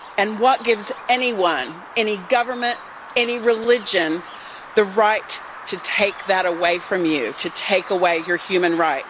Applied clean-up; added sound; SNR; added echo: none; Bird vocalization, bird call, bird song; 16 dB; none.